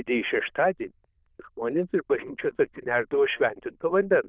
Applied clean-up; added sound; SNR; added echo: neural diffusion model UNIVERSE++.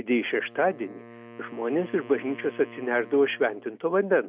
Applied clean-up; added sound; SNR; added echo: none; Wind instrument, woodwind instrument; 20 dB; none.